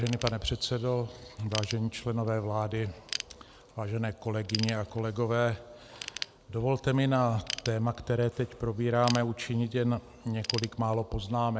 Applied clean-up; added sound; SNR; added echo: none; Ratchet, pawl / Tools; 13 dB; none.